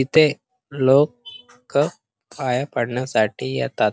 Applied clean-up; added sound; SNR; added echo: none; none; none; none.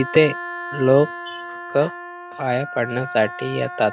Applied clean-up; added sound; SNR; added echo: none; Wind instrument, woodwind instrument; 11 dB; none.